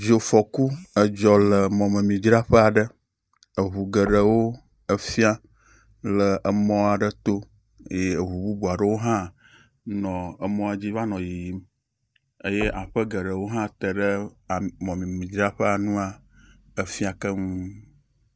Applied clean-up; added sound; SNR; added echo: neural mask model DeepFilterNet 3.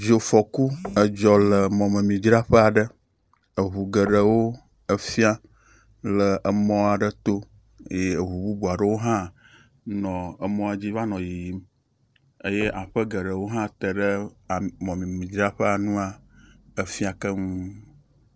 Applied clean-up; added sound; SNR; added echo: neural separator model SepFormer DNS4.